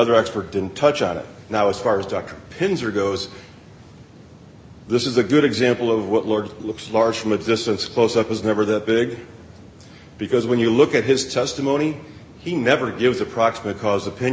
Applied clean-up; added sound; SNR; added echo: none; none; none; none.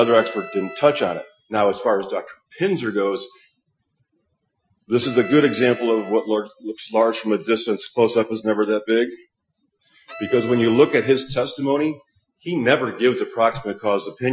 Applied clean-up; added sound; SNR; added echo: classical method Wiener filter.